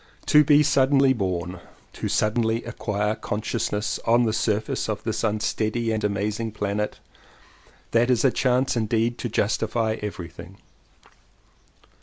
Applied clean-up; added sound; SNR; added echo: none; none; none; none.